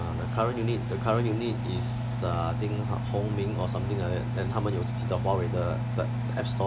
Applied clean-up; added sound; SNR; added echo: none; Engine; -1 dB; none.